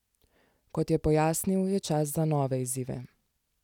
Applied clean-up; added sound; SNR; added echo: none; none; none; none.